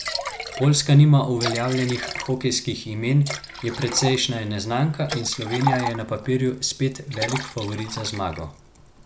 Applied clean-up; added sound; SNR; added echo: none; Liquid; 10 dB; none.